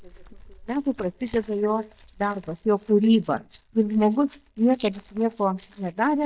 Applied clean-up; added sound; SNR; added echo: neural mask model DeepFilterNet 3.